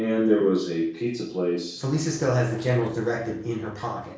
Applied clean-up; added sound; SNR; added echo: neural separator model SepFormer DNS4.